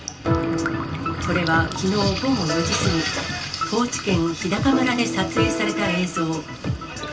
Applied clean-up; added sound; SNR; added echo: none; Raindrop; 17 dB; reverberation time 0.2 s.